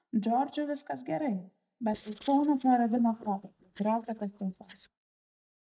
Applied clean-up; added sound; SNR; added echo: neural mask model DeepFilterNet 3.